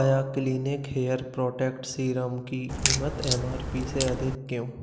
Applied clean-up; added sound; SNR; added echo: none; Crack; 1 dB; none.